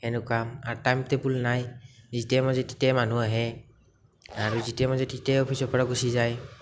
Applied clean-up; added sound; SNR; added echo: none; Zipper (clothing); 14 dB; none.